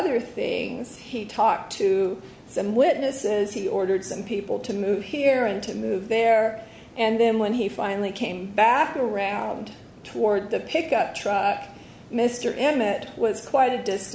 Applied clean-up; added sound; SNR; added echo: none; none; none; none.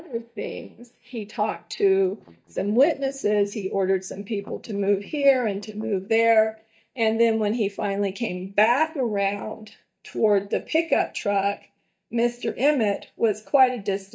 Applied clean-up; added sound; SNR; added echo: neural mask model DeepFilterNet 3.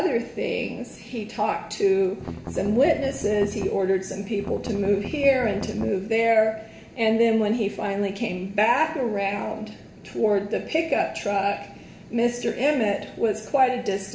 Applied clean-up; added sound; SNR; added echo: none; Strum; 10 dB; reverberation time 0.6 s.